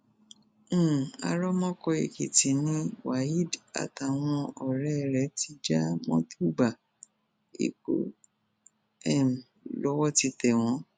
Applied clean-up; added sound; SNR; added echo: none; none; none; none.